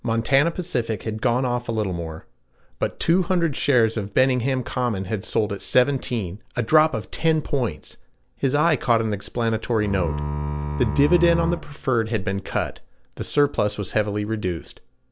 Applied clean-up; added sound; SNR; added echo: none; Bowed string instrument; 4 dB; none.